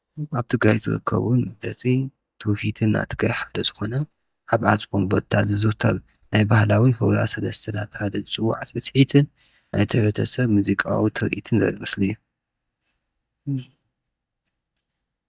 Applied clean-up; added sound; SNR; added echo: neural mask model DeepFilterNet 3.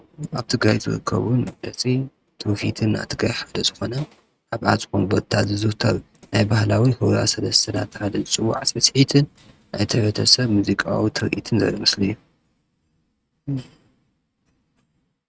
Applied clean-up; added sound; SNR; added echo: neural mask model RNNoise.